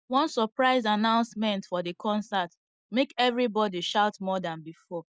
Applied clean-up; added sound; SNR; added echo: none; none; none; none.